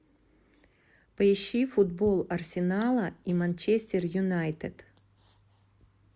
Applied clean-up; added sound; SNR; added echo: none; none; none; none.